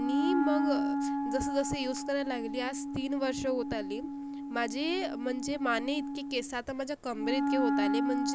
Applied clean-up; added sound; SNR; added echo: none; Wind instrument, woodwind instrument; -1 dB; none.